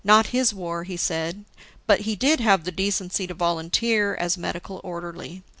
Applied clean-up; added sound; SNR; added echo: none; none; none; none.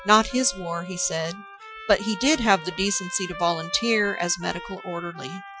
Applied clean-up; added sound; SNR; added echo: classical method Wiener filter.